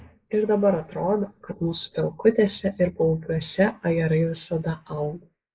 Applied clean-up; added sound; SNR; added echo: neural mask model Resemble Enhance denoiser.